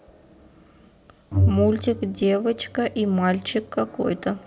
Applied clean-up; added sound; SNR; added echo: none; Bowed string instrument; 3 dB; none.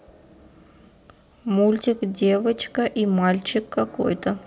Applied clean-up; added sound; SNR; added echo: none; none; none; none.